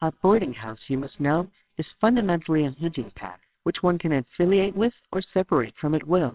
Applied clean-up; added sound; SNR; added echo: neural separator model SepFormer WHAMR!.